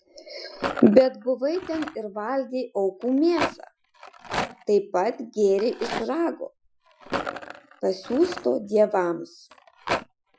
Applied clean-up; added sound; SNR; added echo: classical method Wiener filter.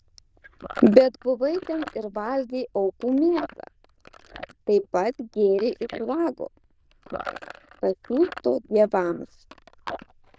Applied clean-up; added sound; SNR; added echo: neural diffusion model UNIVERSE++.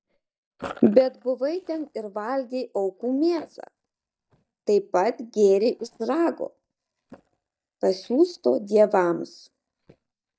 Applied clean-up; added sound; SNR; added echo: neural mask model DeepFilterNet 3.